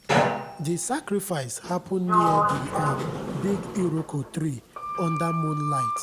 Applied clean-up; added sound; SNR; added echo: none; Sliding door; -1 dB; none.